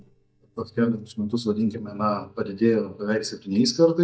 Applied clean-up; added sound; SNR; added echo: neural mask model DeepFilterNet 3.